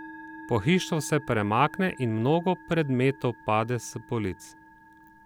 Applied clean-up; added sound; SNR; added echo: none; Musical instrument; 19 dB; none.